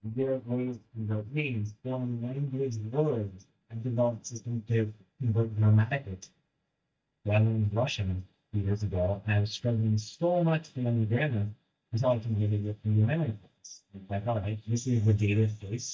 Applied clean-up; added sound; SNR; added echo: neural mask model DeepFilterNet 3.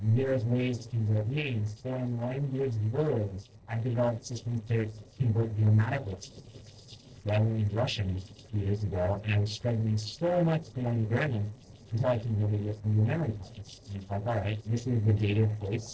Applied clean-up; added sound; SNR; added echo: neural separator model SepFormer DNS4.